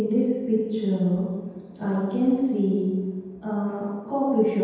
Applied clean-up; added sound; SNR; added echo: none; none; none; reverberation time 1.2 s.